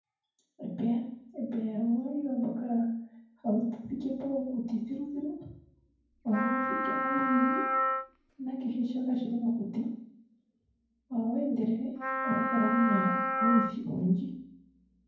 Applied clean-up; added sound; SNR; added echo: none; Wind instrument, woodwind instrument; -1 dB; reverberation time 0.9 s.